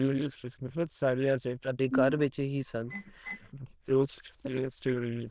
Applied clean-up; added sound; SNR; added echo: neural diffusion model UNIVERSE++.